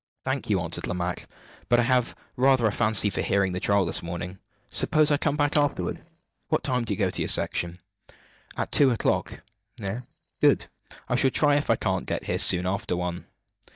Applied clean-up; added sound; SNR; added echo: neural mask model DeepFilterNet 3.